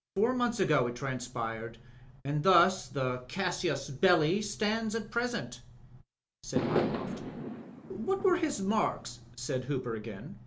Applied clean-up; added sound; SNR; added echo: none; Fireworks; 5 dB; none.